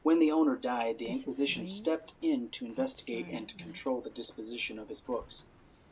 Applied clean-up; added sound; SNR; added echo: none; Rain; 19 dB; none.